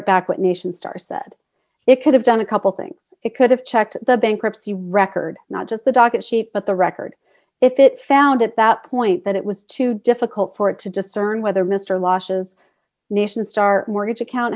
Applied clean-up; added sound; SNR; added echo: none; none; none; none.